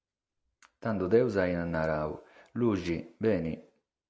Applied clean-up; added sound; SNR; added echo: none; none; none; none.